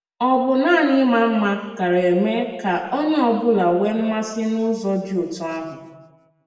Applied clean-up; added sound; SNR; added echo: none; none; none; reverberation time 1.2 s.